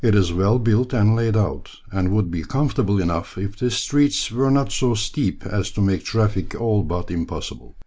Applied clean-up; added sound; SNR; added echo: none; none; none; none.